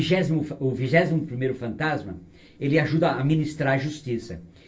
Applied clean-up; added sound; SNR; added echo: none; none; none; reverberation time 0.1 s.